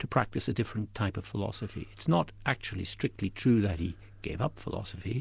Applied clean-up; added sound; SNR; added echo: none; none; none; none.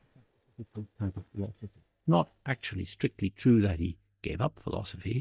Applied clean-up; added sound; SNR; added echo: neural mask model DeepFilterNet 3.